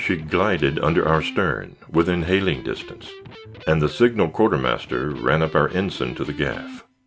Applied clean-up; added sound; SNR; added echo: none; Electric guitar; 17 dB; none.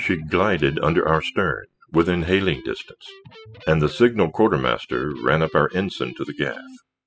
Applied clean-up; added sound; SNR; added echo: classical method spectral subtraction.